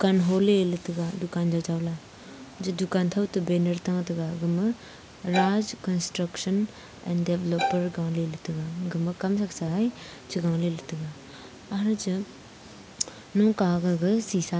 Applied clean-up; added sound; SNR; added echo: none; Bowed string instrument; 3 dB; none.